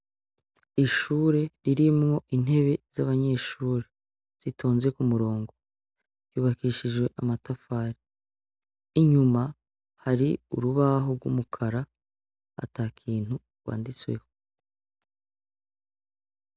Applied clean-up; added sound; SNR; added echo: none; none; none; none.